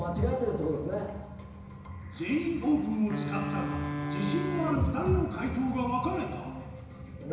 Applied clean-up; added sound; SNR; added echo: none; Wind instrument, woodwind instrument; 5 dB; reverberation time 1.0 s.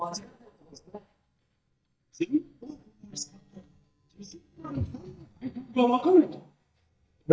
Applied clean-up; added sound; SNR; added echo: neural mask model DeepFilterNet 3.